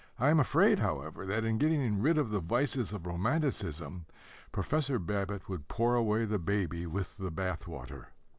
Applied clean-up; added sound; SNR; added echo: none; none; none; none.